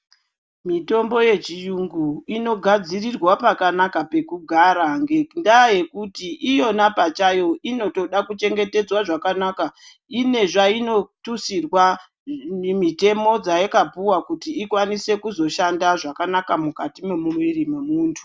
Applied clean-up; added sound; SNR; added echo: none; none; none; none.